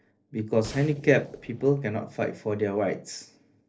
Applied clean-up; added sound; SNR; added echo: neural separator model SepFormer DNS4.